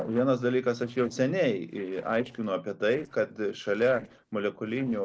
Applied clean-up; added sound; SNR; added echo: neural separator model SepFormer DNS4.